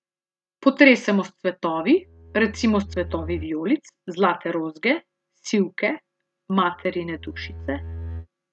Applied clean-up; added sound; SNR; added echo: neural mask model RNNoise.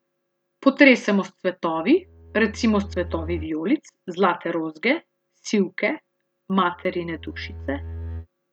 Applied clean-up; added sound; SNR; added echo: none; Bowed string instrument; 12 dB; none.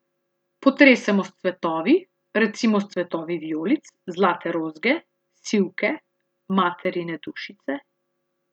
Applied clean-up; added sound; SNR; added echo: none; none; none; none.